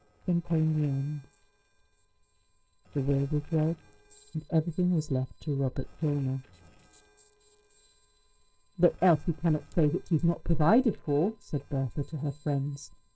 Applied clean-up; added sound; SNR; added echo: neural separator model SepFormer DNS4.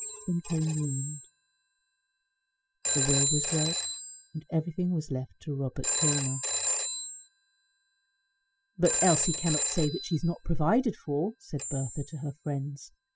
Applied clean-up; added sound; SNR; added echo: classical method spectral subtraction.